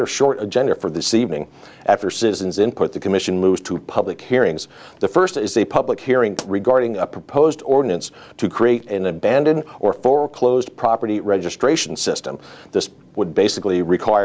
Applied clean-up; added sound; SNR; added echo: none; Explosion; 20 dB; none.